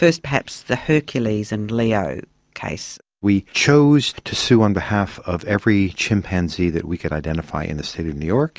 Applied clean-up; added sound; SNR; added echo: none; none; none; none.